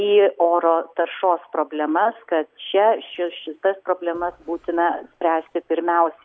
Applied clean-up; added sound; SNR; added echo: none; none; none; none.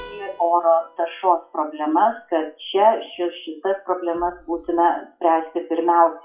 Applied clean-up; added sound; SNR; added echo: classical method WPE with log-MMSE.